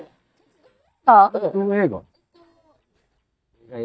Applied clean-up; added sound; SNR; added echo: neural mask model DeepFilterNet 3.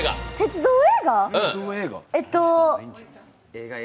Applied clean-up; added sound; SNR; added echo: none; none; none; none.